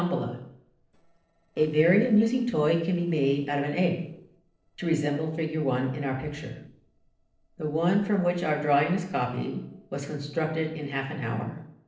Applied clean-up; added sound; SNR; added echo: neural separator model SepFormer DNS4.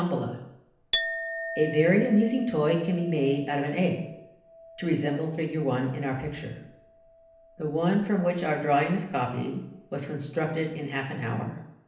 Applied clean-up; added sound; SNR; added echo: none; Chink, clink; 13 dB; reverberation time 0.8 s.